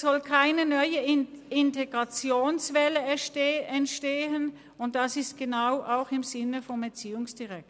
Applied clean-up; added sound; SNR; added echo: none; none; none; none.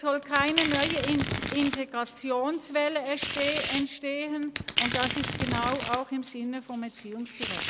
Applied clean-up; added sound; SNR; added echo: none; Domestic sounds, home sounds; 0 dB; none.